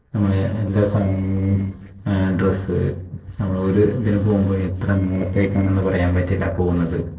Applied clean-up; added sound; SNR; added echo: neural separator model SepFormer DNS4.